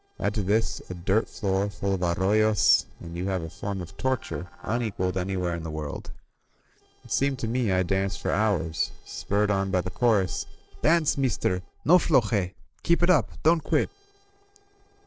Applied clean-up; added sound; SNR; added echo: neural separator model SepFormer DNS4.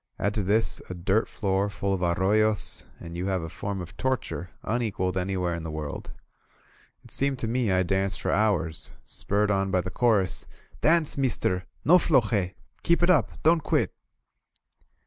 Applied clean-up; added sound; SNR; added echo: none; none; none; none.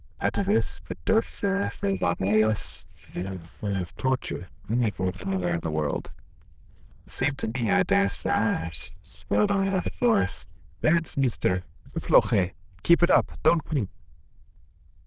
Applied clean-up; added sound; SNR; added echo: neural diffusion model UNIVERSE++.